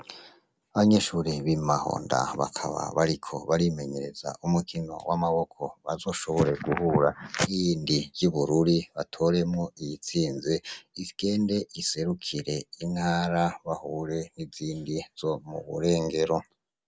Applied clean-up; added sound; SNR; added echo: none; none; none; none.